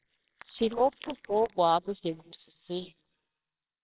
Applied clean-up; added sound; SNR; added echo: neural separator model SepFormer WHAMR!.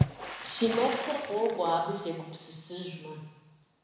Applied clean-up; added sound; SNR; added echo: none; Water / Splash, splatter; 5 dB; reverberation time 1.0 s.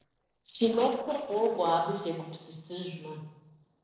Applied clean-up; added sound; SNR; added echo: neural separator model SepFormer DNS4.